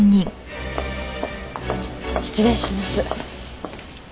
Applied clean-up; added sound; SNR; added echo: none; none; none; none.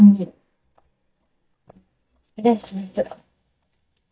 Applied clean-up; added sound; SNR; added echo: neural mask model DeepFilterNet 3.